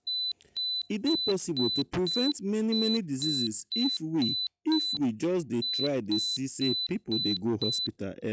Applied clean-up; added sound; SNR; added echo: classical method log-MMSE.